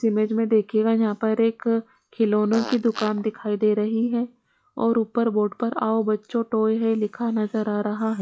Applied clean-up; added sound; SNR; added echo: classical method log-MMSE.